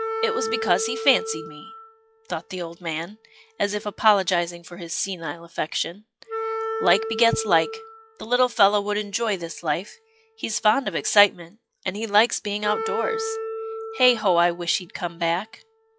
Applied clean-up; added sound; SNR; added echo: classical method log-MMSE.